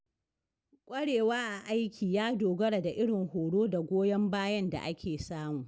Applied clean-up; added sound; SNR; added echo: none; none; none; none.